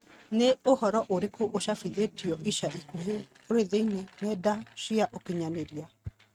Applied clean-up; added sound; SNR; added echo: neural mask model RNNoise.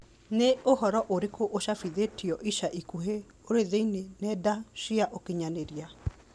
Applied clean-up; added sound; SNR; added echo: none; none; none; none.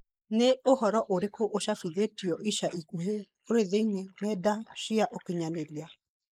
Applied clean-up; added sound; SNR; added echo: neural mask model Resemble Enhance denoiser.